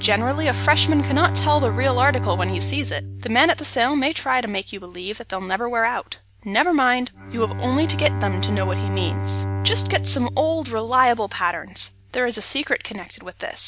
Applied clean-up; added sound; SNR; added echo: none; Bowed string instrument; 5 dB; none.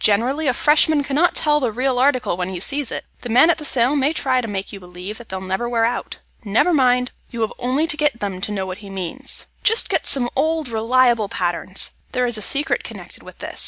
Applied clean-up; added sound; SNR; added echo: none; none; none; none.